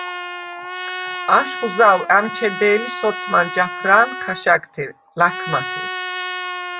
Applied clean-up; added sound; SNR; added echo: none; Trumpet; 9 dB; none.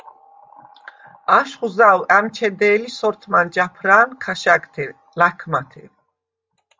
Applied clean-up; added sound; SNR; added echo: none; none; none; none.